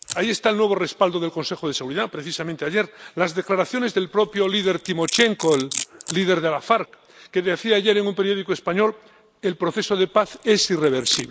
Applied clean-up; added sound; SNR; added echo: neural mask model Resemble Enhance denoiser.